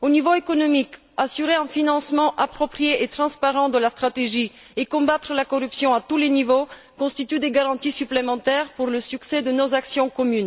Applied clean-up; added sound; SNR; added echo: none; none; none; none.